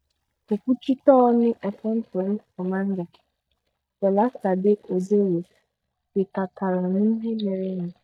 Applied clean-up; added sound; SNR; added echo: neural mask model DeepFilterNet 3.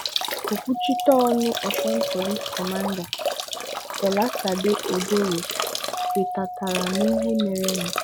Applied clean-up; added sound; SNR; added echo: none; Drip / Trickle, dribble / Bathtub (filling or washing) + Doorbell; 3 dB; none.